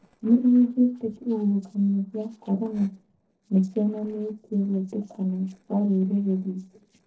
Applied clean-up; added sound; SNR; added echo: neural separator model SepFormer DNS4.